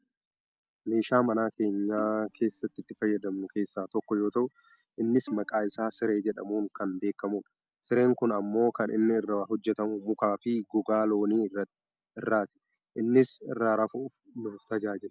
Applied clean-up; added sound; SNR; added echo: none; Bowed string instrument; 19 dB; none.